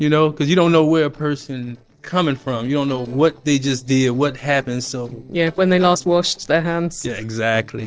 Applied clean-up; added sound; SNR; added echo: neural separator model SepFormer DNS4.